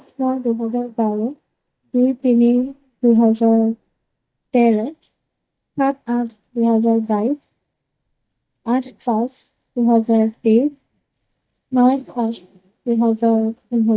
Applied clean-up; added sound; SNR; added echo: neural mask model DeepFilterNet 3.